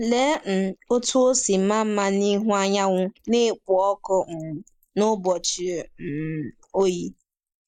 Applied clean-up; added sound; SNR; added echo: neural mask model Resemble Enhance denoiser.